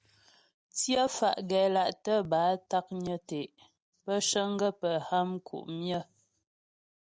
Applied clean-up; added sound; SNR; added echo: none; none; none; none.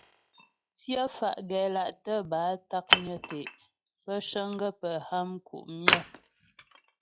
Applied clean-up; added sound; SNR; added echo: classical method log-MMSE.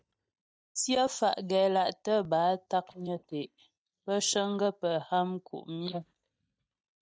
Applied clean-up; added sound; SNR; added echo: neural mask model DeepFilterNet 3.